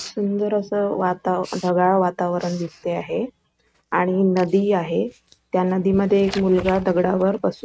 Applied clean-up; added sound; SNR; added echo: neural mask model RNNoise.